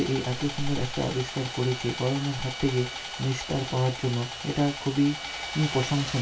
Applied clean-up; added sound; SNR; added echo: none; Sawing; 8 dB; reverberation time 0.2 s.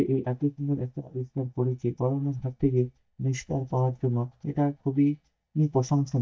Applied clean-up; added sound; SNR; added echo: neural mask model DeepFilterNet 3.